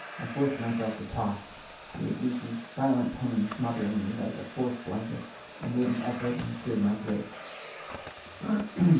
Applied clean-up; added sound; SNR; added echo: none; Domestic sounds, home sounds; 13 dB; reverberation time 0.7 s.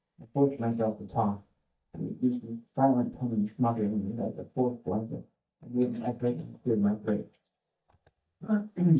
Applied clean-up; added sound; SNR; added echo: neural mask model DeepFilterNet 3.